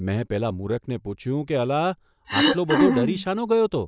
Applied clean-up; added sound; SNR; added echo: none; Cough; -3 dB; none.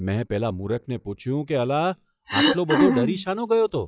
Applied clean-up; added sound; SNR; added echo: classical method log-MMSE.